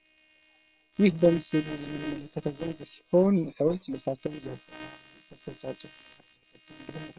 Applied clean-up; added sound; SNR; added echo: neural separator model SepFormer WHAM!.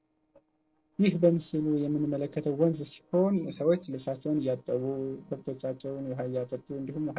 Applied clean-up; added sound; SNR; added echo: neural separator model SepFormer DNS4.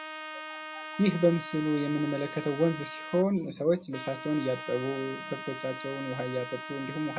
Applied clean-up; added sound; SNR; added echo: none; Trumpet; 10 dB; none.